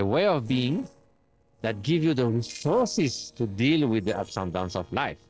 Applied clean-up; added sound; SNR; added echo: neural separator model SepFormer DNS4.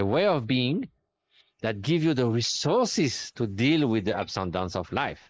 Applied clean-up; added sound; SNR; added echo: neural mask model Resemble Enhance denoiser.